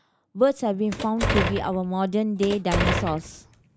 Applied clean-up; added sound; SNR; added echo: none; Door; 2 dB; none.